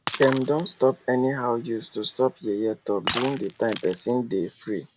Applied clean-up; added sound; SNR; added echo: none; Shatter; 11 dB; none.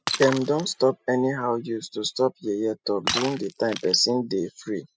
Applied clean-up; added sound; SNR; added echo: classical method spectral subtraction.